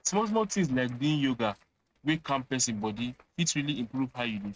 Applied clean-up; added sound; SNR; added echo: neural mask model RNNoise.